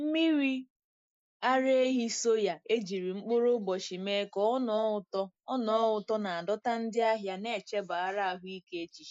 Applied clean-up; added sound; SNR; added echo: neural mask model Resemble Enhance denoiser.